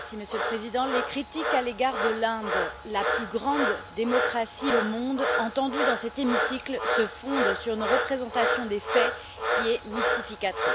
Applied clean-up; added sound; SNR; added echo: none; Frog; -1 dB; none.